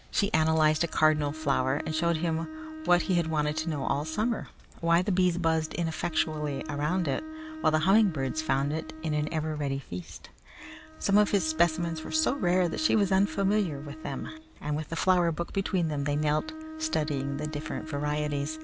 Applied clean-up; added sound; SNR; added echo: none; Bowed string instrument; 13 dB; none.